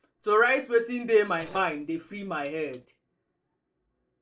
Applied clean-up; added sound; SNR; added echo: neural separator model SepFormer DNS4.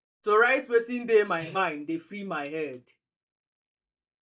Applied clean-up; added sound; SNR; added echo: neural mask model DeepFilterNet 3.